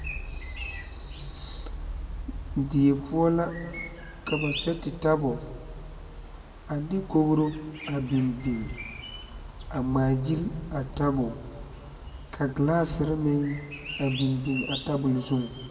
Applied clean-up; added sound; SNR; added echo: none; Bird vocalization, bird call, bird song; 15 dB; reverberation time 1.2 s.